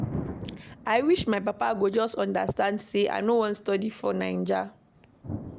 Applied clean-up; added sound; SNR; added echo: none; Thunder; 13 dB; none.